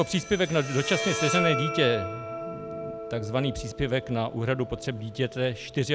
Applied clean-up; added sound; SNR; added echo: none; Bowed string instrument; 7 dB; none.